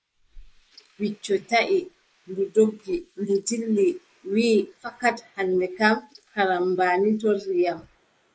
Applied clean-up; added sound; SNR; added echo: neural mask model Resemble Enhance denoiser.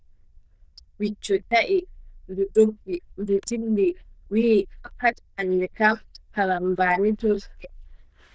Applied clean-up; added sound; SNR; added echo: neural diffusion model UNIVERSE++.